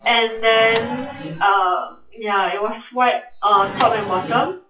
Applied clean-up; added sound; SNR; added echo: classical method WPE with log-MMSE.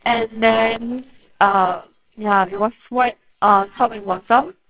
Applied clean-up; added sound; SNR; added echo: neural separator model SepFormer WHAMR!.